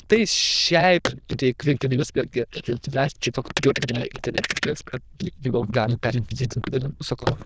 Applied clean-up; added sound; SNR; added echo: neural diffusion model UNIVERSE++.